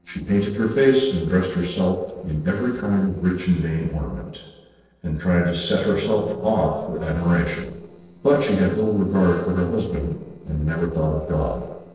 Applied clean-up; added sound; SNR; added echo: neural separator model SepFormer DNS4.